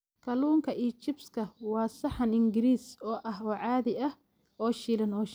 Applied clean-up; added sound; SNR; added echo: none; none; none; none.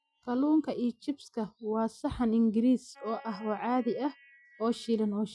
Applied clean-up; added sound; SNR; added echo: classical method Wiener filter.